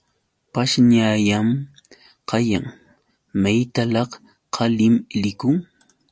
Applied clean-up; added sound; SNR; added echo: none; none; none; none.